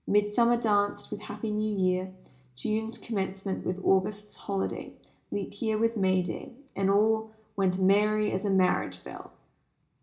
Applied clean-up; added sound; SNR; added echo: none; none; none; reverberation time 0.4 s.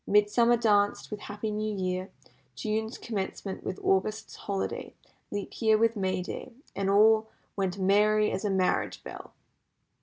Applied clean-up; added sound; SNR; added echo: none; none; none; none.